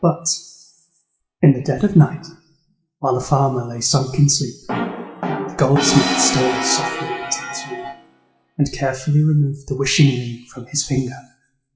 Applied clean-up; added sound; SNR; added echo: classical method WPE with log-MMSE.